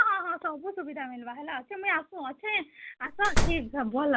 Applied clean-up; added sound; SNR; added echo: none; Slam; -3 dB; none.